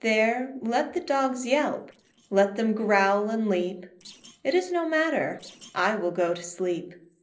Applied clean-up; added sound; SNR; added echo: neural separator model SepFormer DNS4.